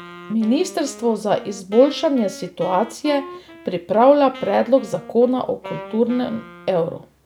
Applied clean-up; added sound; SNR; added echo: none; Wind instrument, woodwind instrument; 18 dB; none.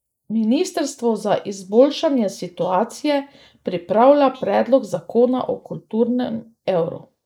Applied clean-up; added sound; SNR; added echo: neural mask model Resemble Enhance denoiser.